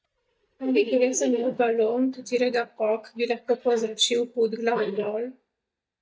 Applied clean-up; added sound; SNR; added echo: neural mask model DeepFilterNet 3.